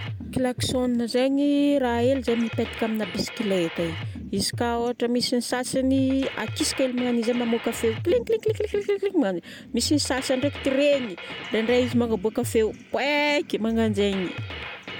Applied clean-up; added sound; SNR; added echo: none; Drum kit; 12 dB; none.